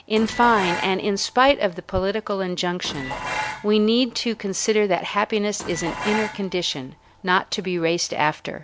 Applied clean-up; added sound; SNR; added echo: none; Dishes, pots, and pans; 11 dB; none.